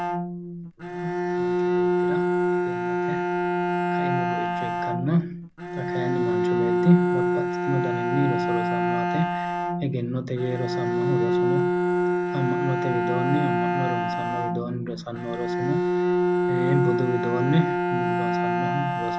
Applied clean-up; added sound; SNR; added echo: none; Bowed string instrument; -4 dB; none.